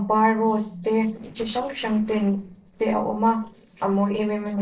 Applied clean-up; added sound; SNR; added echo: neural separator model SepFormer DNS4.